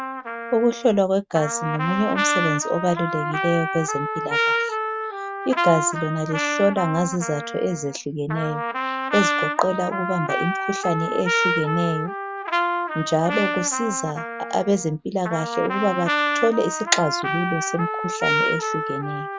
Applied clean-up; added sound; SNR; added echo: none; Trumpet; 2 dB; none.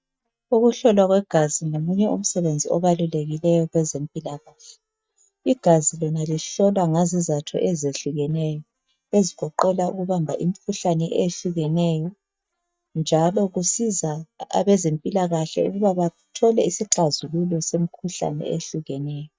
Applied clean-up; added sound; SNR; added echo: neural mask model DeepFilterNet 3.